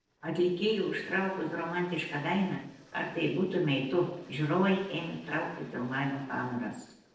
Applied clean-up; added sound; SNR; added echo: neural separator model SepFormer DNS4.